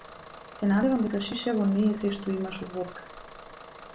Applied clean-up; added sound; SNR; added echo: none; Bus / Engine; 17 dB; none.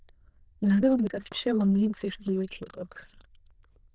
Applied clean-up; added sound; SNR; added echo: neural diffusion model UNIVERSE++.